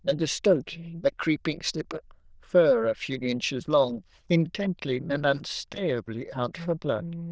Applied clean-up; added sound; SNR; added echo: neural diffusion model UNIVERSE++.